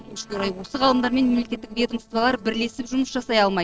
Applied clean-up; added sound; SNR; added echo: neural separator model SepFormer DNS4.